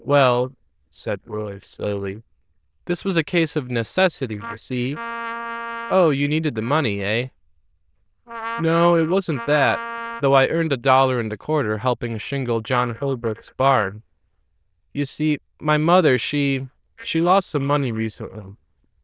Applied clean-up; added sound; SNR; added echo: neural diffusion model UNIVERSE++.